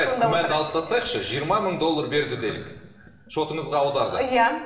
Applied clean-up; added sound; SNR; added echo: none; none; none; reverberation time 1.0 s.